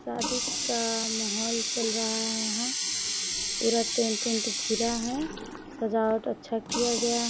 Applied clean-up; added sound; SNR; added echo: none; Water tap, faucet; 1 dB; none.